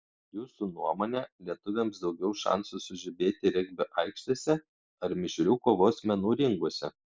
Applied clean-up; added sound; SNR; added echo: none; none; none; none.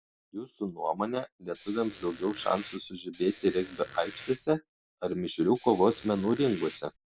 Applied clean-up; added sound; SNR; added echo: none; Squeak; 14 dB; none.